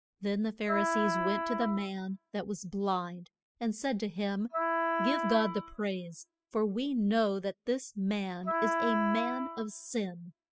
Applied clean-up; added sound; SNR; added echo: classical method spectral subtraction.